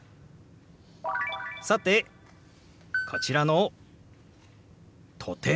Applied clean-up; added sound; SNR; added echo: none; none; none; none.